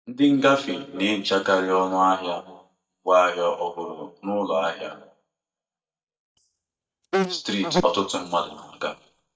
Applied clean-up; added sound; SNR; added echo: neural mask model DeepFilterNet 3.